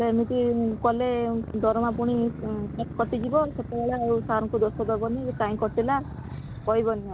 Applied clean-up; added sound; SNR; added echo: none; Motorcycle; 11 dB; none.